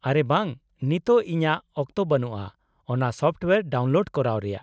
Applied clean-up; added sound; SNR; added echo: none; none; none; none.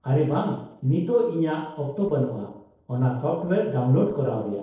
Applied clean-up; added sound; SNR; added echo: neural separator model SepFormer DNS4.